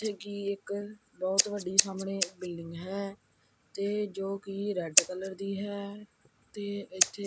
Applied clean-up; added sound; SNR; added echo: none; Scissors; -1 dB; none.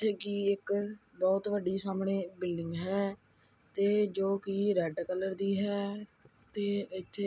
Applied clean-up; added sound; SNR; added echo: none; none; none; none.